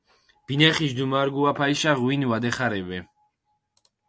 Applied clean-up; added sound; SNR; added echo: none; none; none; none.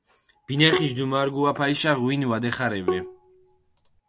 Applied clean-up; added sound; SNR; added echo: none; Bowed string instrument; 6 dB; none.